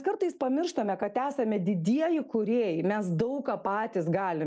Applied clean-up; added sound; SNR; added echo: none; none; none; none.